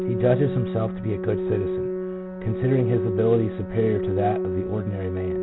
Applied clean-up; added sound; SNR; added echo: none; Organ; 3 dB; none.